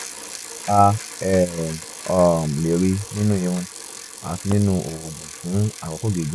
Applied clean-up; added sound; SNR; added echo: none; Bicycle; 13 dB; none.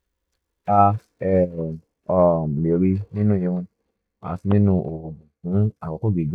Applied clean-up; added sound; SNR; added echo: neural mask model DeepFilterNet 3.